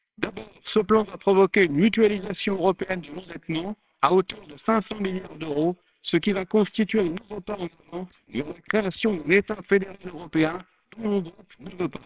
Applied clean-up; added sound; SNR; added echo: neural separator model SepFormer WHAMR!.